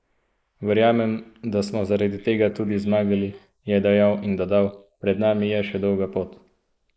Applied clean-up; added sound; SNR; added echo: neural mask model Resemble Enhance denoiser.